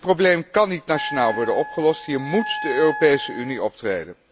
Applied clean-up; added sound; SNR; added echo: none; Wind instrument, woodwind instrument; 10 dB; none.